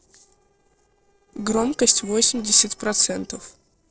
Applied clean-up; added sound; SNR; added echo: neural separator model SepFormer DNS4.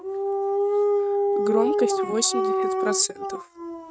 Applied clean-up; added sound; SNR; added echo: neural mask model RNNoise.